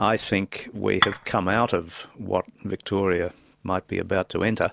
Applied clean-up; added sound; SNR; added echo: none; Dishes, pots, and pans / Chink, clink; 0 dB; none.